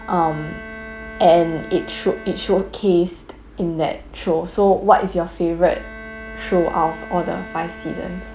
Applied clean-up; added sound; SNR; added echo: none; Bowed string instrument; 17 dB; none.